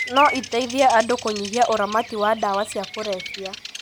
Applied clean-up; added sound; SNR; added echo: none; Bird vocalization, bird call, bird song; 11 dB; none.